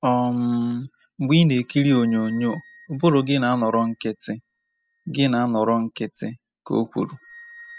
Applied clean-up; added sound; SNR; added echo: classical method spectral subtraction.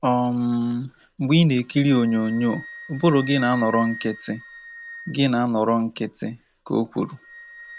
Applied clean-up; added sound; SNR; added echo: none; Wind instrument, woodwind instrument; 18 dB; none.